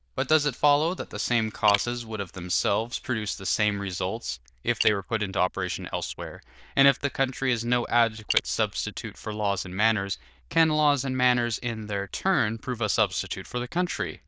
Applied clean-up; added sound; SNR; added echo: neural diffusion model UNIVERSE++.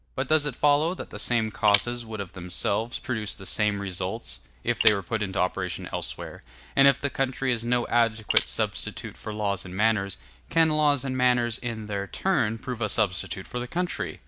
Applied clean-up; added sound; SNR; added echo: none; Shatter; 7 dB; none.